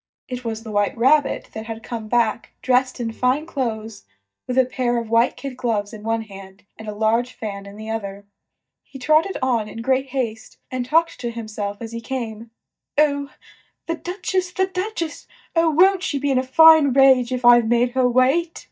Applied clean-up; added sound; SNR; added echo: neural mask model DeepFilterNet 3.